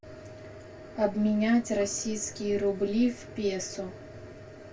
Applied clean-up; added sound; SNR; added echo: none; none; none; reverberation time 0.1 s.